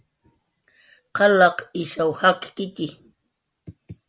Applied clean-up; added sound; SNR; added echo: none; none; none; none.